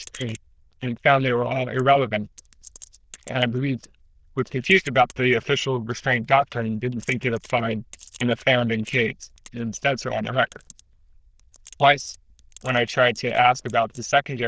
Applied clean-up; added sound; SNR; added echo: neural diffusion model UNIVERSE++.